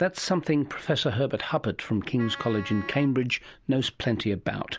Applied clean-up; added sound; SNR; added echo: none; Wind instrument, woodwind instrument; 15 dB; none.